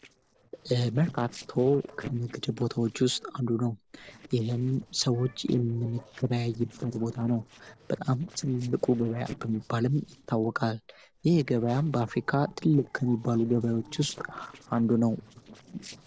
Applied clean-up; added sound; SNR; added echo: neural separator model SepFormer DNS4.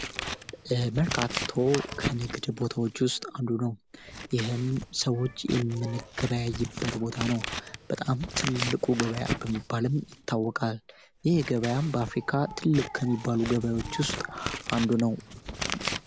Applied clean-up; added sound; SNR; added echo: none; Scissors; 8 dB; none.